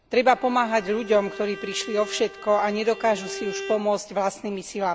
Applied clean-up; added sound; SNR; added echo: none; Bowed string instrument; 14 dB; none.